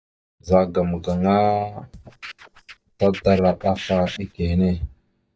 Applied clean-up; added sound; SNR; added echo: neural mask model DeepFilterNet 3.